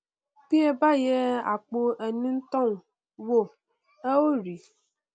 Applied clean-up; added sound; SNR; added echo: none; none; none; none.